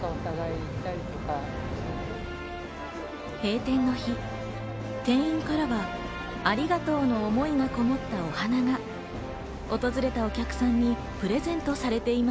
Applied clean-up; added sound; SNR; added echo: none; none; none; none.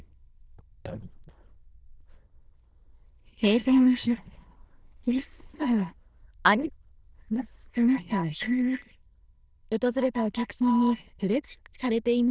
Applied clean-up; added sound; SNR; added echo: neural diffusion model UNIVERSE++.